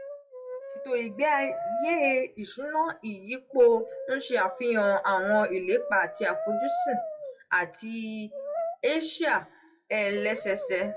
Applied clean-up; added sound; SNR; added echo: classical method WPE with log-MMSE.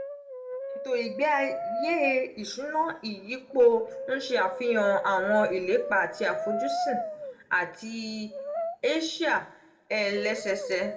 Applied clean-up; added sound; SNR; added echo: none; Brass instrument; 8 dB; reverberation time 0.5 s.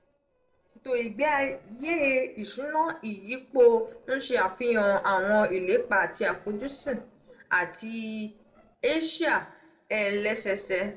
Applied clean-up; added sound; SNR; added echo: neural separator model SepFormer DNS4.